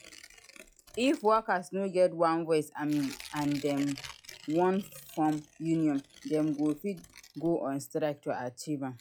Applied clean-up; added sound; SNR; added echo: classical method log-MMSE.